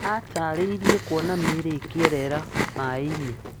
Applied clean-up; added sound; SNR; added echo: none; Chewing, mastication; 2 dB; none.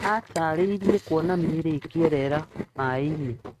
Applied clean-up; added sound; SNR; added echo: neural mask model RNNoise.